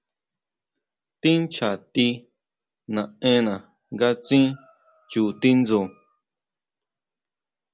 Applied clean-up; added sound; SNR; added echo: none; none; none; none.